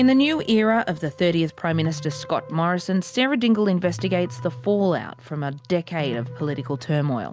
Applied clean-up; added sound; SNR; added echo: none; none; none; none.